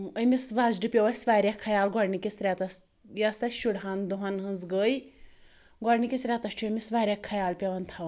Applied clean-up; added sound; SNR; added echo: none; none; none; none.